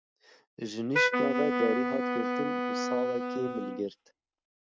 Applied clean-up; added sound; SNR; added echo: neural mask model RNNoise.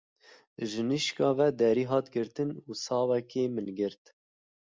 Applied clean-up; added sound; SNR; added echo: none; none; none; none.